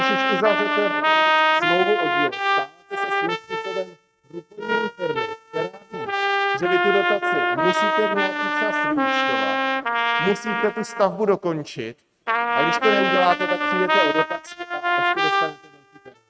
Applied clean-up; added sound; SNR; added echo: neural mask model RNNoise.